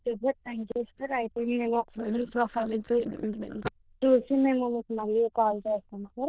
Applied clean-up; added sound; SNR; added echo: neural diffusion model UNIVERSE++.